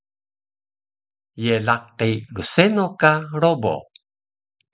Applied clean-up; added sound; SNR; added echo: none; none; none; none.